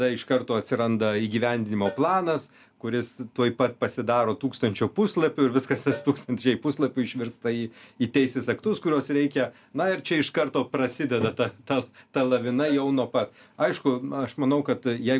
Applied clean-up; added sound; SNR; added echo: none; Cowbell; 20 dB; none.